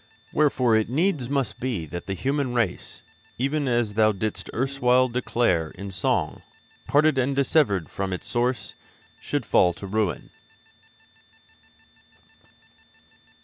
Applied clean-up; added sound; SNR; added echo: none; Piano; 15 dB; none.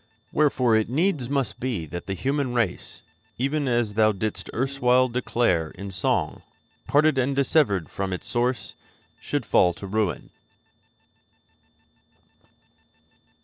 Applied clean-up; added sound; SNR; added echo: neural separator model SepFormer DNS4.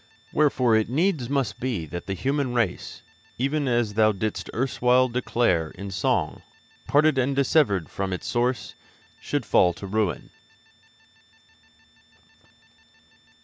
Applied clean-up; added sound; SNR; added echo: none; none; none; none.